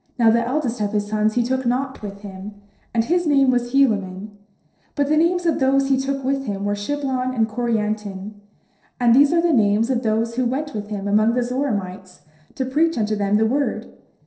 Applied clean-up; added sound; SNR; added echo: neural separator model SepFormer DNS4.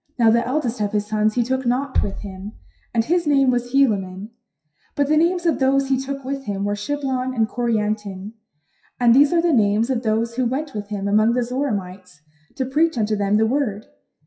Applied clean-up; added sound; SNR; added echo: classical method WPE with log-MMSE.